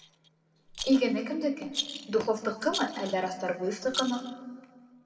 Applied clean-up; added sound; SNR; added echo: none; Rattle; 11 dB; reverberation time 1.5 s.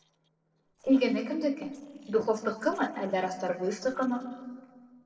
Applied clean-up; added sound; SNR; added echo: neural separator model SepFormer DNS4.